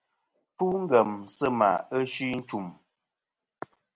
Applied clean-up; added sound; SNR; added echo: none; none; none; none.